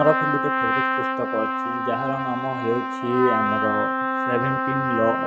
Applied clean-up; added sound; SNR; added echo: none; Trumpet; -1 dB; none.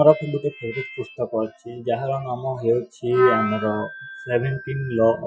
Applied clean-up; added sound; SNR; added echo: classical method Wiener filter.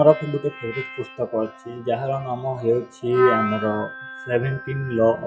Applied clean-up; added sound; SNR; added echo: classical method log-MMSE.